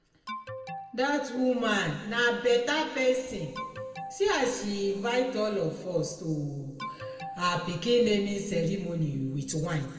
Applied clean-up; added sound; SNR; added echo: none; Alarm; 13 dB; reverberation time 1.6 s.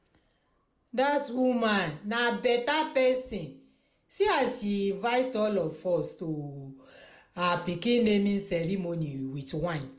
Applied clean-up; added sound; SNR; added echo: none; none; none; none.